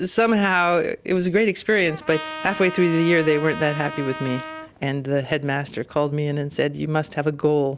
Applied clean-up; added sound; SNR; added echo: none; Trumpet; 12 dB; none.